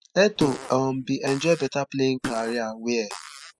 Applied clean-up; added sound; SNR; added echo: classical method spectral subtraction.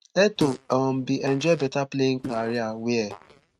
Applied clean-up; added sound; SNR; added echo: neural mask model RNNoise.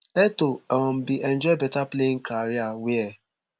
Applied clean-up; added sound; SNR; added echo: none; none; none; none.